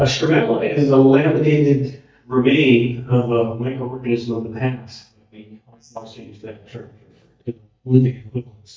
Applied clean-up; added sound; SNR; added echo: neural mask model DeepFilterNet 3.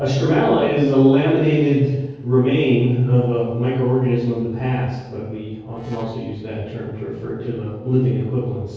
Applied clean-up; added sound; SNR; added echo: neural separator model SepFormer DNS4.